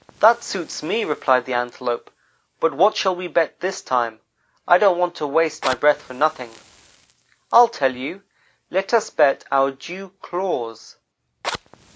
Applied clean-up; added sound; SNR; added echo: none; Fire; 19 dB; none.